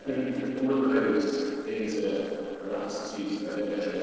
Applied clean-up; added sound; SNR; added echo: neural separator model SepFormer DNS4.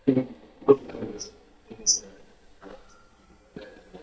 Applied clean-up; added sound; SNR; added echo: neural mask model DeepFilterNet 3.